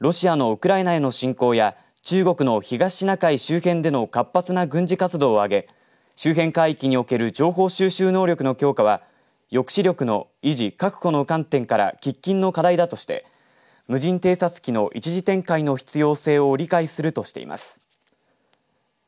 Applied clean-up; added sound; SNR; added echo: none; none; none; none.